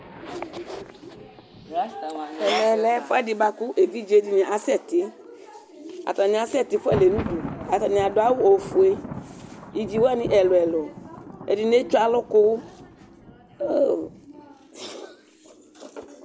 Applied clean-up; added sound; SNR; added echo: none; Thunder; 16 dB; none.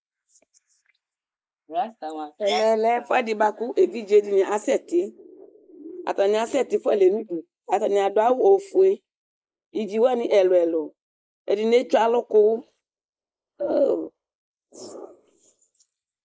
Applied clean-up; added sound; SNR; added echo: neural mask model Resemble Enhance denoiser.